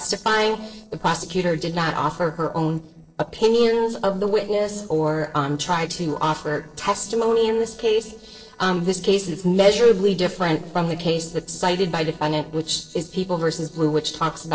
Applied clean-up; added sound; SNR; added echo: neural separator model SepFormer DNS4.